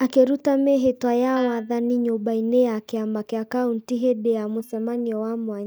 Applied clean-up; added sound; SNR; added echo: neural mask model DeepFilterNet 3.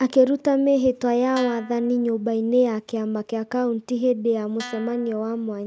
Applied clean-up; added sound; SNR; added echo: none; Guitar; 18 dB; none.